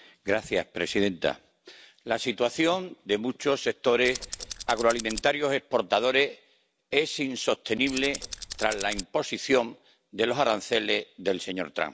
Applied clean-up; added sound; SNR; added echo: none; Tools; 10 dB; none.